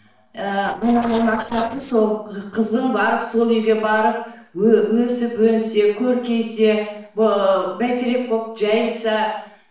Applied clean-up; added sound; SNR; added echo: neural separator model SepFormer DNS4.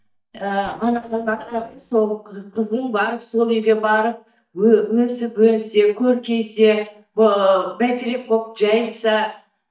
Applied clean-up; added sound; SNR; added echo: neural mask model DeepFilterNet 3.